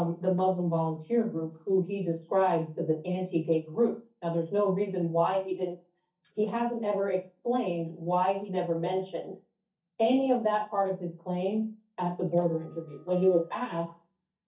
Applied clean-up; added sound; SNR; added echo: neural mask model DeepFilterNet 3.